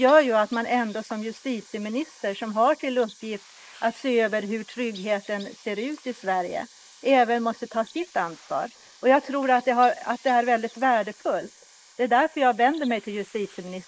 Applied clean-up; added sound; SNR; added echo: neural mask model Resemble Enhance denoiser.